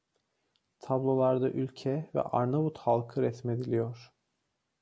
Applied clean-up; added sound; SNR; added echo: none; none; none; none.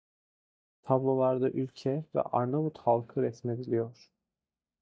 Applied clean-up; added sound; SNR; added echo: neural mask model DeepFilterNet 3.